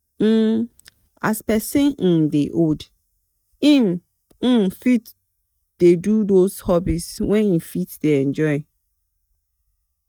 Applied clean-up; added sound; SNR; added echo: neural mask model DeepFilterNet 3.